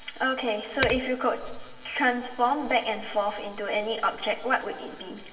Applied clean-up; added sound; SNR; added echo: none; Finger snapping; 9 dB; reverberation time 1.7 s.